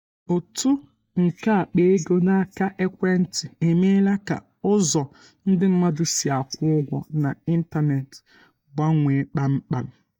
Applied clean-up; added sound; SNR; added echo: neural mask model DeepFilterNet 3.